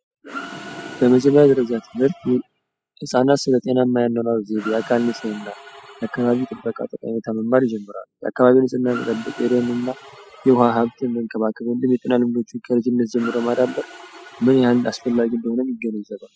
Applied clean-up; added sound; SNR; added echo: classical method spectral subtraction.